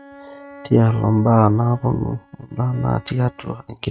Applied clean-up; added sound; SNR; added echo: neural mask model RNNoise.